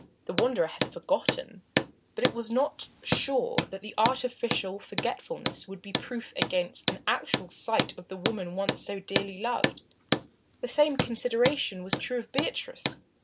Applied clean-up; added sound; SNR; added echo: none; Hammer; 3 dB; none.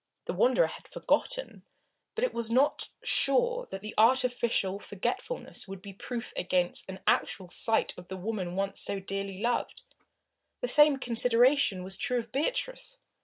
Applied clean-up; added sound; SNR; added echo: none; none; none; none.